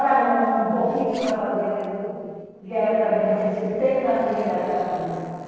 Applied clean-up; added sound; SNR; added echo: neural separator model SepFormer DNS4.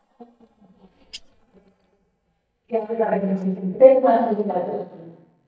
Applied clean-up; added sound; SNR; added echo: neural mask model DeepFilterNet 3.